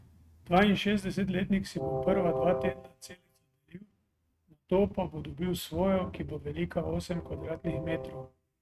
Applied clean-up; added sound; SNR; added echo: neural mask model RNNoise.